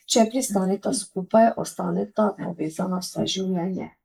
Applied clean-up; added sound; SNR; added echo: neural mask model Resemble Enhance denoiser.